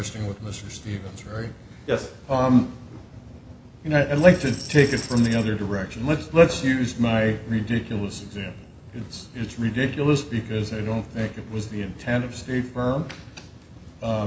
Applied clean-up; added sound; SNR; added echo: none; Tambourine; 14 dB; reverberation time 2.2 s.